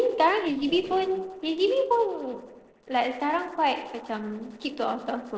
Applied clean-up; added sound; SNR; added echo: neural separator model SepFormer DNS4.